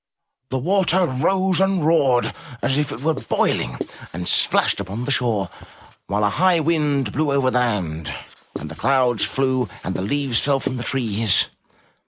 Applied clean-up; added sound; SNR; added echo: neural mask model Resemble Enhance denoiser.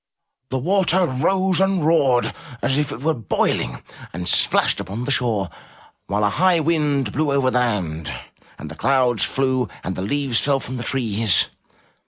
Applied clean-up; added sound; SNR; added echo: none; none; none; none.